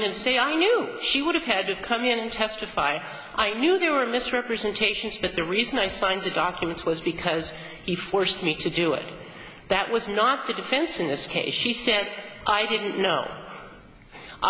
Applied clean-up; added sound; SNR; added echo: none; none; none; none.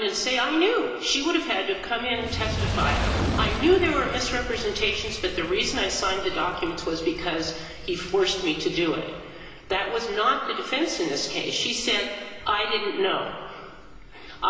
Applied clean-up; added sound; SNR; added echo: none; Fire; 9 dB; reverberation time 1.3 s.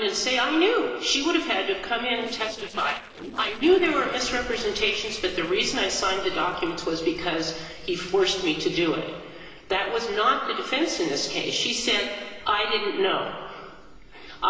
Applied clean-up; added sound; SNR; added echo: neural separator model SepFormer DNS4.